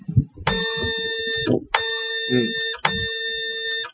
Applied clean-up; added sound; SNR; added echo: classical method Wiener filter.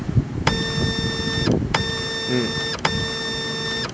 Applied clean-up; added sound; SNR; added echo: none; Printer; 0 dB; none.